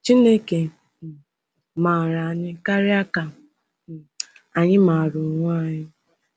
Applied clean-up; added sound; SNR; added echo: none; none; none; none.